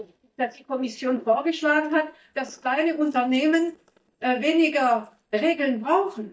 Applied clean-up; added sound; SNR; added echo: neural mask model DeepFilterNet 3.